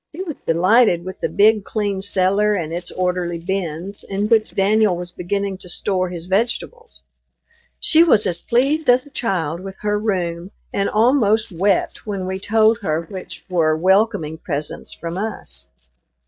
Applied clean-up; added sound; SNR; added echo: neural mask model DeepFilterNet 3.